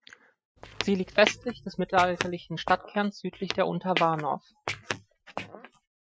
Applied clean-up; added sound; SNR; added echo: classical method Wiener filter.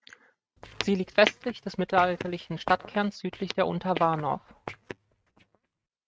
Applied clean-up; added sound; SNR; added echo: neural mask model RNNoise.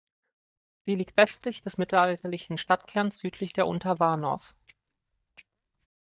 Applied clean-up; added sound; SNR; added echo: neural mask model DeepFilterNet 3.